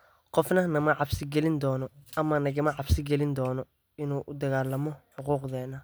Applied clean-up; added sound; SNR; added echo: none; none; none; none.